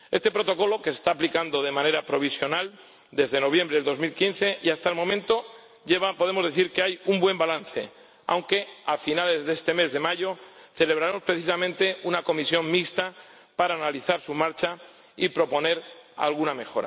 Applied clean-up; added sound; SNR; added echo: none; none; none; none.